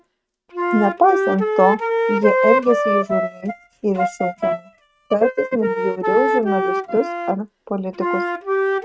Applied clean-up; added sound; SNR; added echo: neural mask model RNNoise.